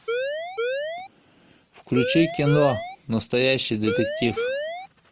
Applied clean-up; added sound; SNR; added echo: none; Siren; 2 dB; none.